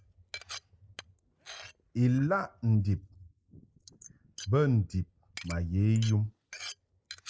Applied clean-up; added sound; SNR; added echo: neural mask model Resemble Enhance denoiser.